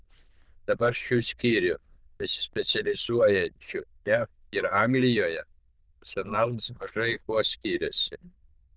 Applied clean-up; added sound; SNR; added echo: neural diffusion model UNIVERSE++.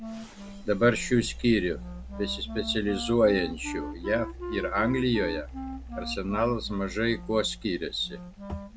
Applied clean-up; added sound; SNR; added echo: none; Mechanical fan + Wind instrument, woodwind instrument; 10 dB; none.